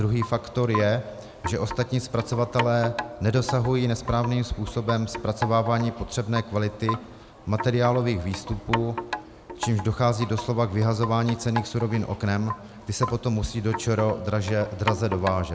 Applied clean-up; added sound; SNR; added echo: none; Wind chime; 10 dB; none.